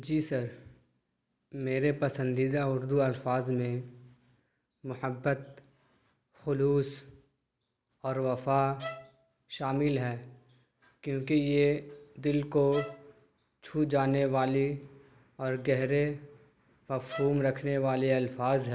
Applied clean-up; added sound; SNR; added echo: none; Bowed string instrument; 13 dB; none.